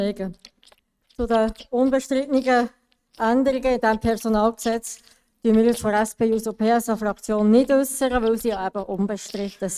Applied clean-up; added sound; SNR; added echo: neural mask model RNNoise.